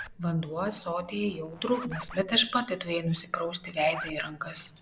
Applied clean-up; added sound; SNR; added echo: none; Zipper (clothing); 16 dB; none.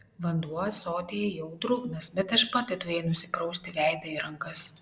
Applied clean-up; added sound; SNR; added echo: none; none; none; none.